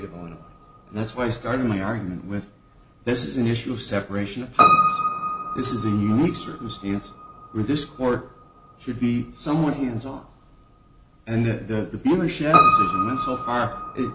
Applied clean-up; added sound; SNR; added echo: none; Piano; 1 dB; none.